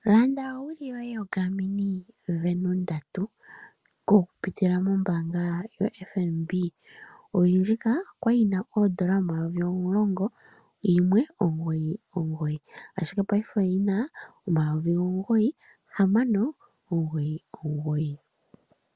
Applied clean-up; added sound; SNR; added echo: none; none; none; none.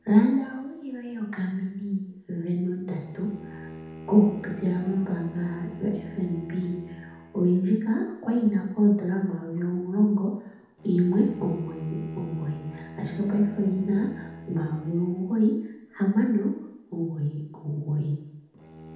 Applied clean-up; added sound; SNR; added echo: none; Bowed string instrument; 17 dB; reverberation time 0.8 s.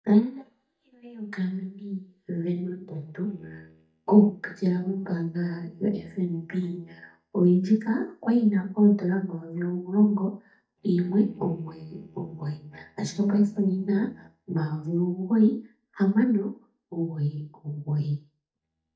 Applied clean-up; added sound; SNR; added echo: neural mask model DeepFilterNet 3.